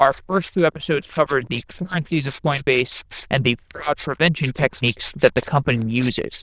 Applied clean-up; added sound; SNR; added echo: neural diffusion model UNIVERSE++.